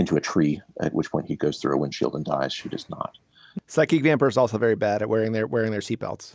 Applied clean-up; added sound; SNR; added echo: none; none; none; none.